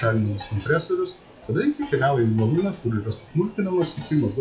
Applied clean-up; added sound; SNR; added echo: classical method WPE with log-MMSE.